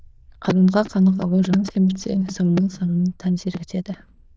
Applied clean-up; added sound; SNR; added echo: neural diffusion model UNIVERSE++.